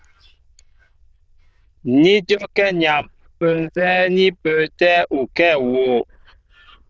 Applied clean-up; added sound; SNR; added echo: neural diffusion model UNIVERSE++.